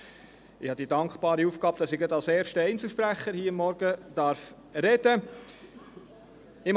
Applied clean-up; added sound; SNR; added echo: none; none; none; none.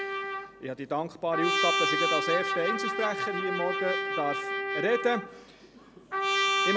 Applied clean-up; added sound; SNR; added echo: none; Trumpet; -2 dB; none.